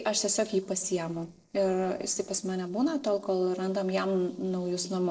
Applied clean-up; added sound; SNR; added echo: neural separator model SepFormer DNS4.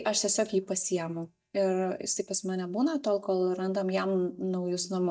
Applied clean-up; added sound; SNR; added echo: neural mask model DeepFilterNet 3.